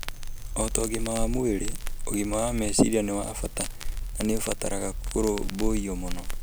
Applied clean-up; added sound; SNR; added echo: none; Crackle; 2 dB; none.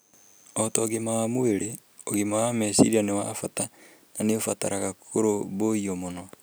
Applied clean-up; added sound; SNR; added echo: none; none; none; none.